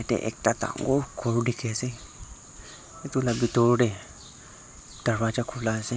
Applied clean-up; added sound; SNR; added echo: none; Hi-hat; 20 dB; none.